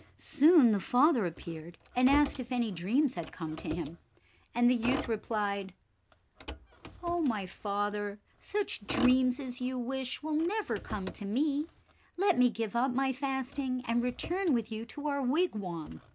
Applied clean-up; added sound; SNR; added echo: none; Motor vehicle (road); 14 dB; none.